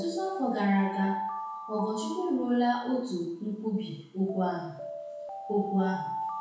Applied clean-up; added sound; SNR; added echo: none; Alarm; 8 dB; reverberation time 0.6 s.